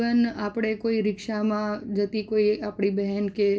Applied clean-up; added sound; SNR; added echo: none; none; none; reverberation time 0.2 s.